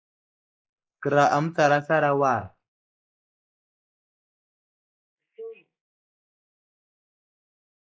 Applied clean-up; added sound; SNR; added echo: neural mask model Resemble Enhance denoiser.